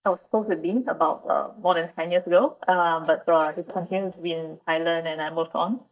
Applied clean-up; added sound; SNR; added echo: neural mask model DeepFilterNet 3.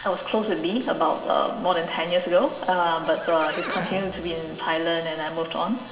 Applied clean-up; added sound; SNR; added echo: none; Livestock, farm animals, working animals; 11 dB; reverberation time 2.2 s.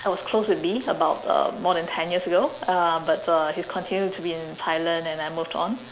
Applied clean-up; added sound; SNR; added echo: none; none; none; none.